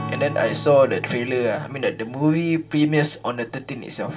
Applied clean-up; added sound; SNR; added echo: none; Strum; 14 dB; reverberation time 0.2 s.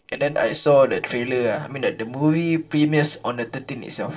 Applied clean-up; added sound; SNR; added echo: neural separator model SepFormer DNS4.